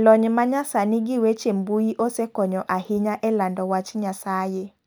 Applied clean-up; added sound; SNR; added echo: none; none; none; none.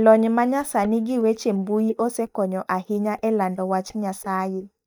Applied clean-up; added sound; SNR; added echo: neural mask model DeepFilterNet 3.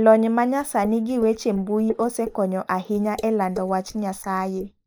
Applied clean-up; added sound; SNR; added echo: neural mask model Resemble Enhance denoiser.